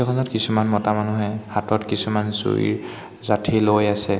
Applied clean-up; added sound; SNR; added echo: none; none; none; none.